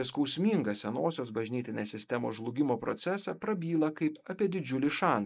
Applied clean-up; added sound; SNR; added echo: neural mask model Resemble Enhance denoiser.